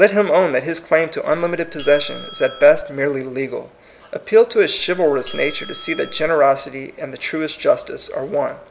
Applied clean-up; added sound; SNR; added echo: none; Doorbell; 14 dB; none.